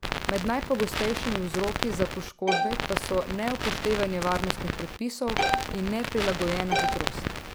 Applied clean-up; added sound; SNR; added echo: none; Crackle + Bowed string instrument; 0 dB; none.